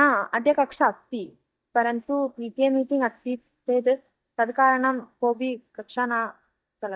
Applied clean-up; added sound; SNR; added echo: neural mask model DeepFilterNet 3.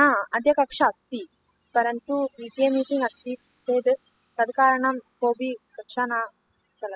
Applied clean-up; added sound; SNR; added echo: classical method spectral subtraction.